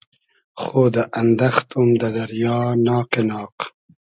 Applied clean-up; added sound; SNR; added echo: none; none; none; none.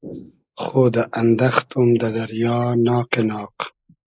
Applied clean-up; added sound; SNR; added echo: neural mask model Resemble Enhance denoiser.